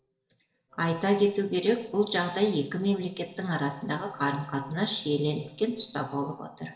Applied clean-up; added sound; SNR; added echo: neural separator model SepFormer DNS4.